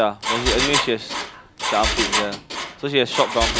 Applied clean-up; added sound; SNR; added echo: none; Engine; 1 dB; none.